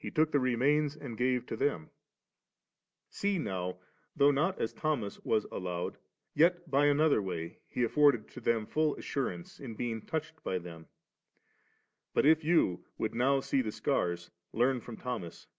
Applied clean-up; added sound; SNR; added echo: none; none; none; none.